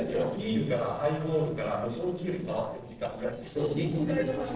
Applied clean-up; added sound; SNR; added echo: neural separator model SepFormer DNS4.